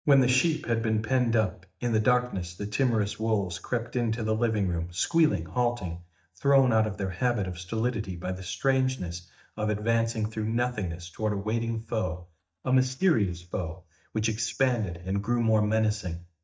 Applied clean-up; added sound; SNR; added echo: neural mask model DeepFilterNet 3.